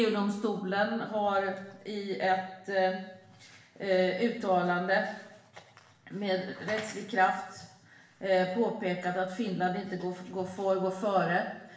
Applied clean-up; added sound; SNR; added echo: none; none; none; reverberation time 0.8 s.